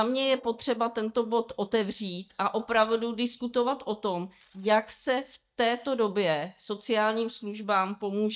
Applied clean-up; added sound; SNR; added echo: neural mask model DeepFilterNet 3.